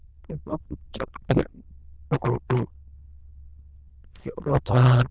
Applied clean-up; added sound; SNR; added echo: neural diffusion model UNIVERSE++.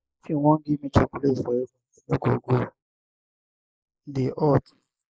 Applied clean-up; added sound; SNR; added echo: neural mask model Resemble Enhance denoiser.